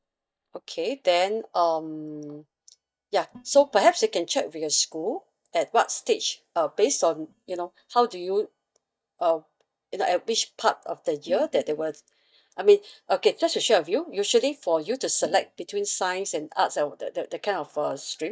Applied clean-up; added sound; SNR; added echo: neural mask model DeepFilterNet 3.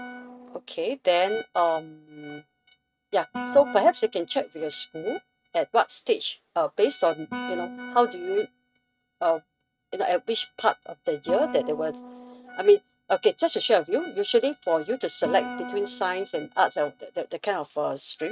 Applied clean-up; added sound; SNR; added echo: neural mask model RNNoise.